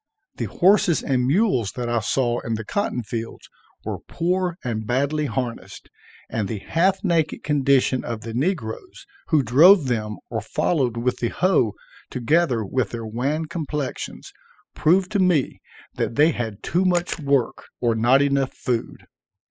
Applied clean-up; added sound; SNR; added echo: classical method spectral subtraction.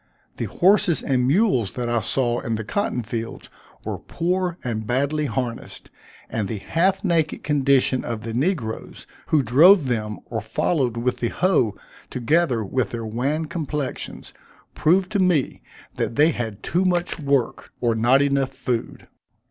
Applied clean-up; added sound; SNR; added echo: none; Camera; 16 dB; none.